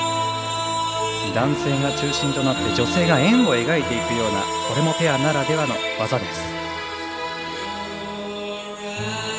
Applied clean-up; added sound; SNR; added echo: none; none; none; none.